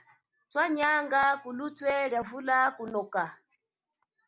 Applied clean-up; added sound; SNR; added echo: none; none; none; none.